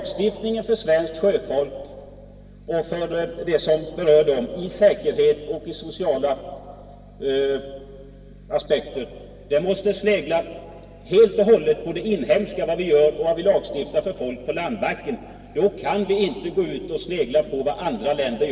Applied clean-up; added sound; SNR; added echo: none; none; none; reverberation time 2.0 s.